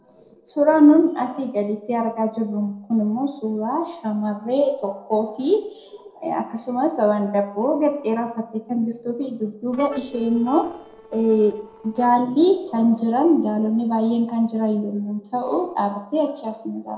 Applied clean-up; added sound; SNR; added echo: neural separator model SepFormer DNS4.